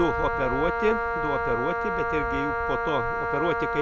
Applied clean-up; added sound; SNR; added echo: none; Wind instrument, woodwind instrument; -1 dB; none.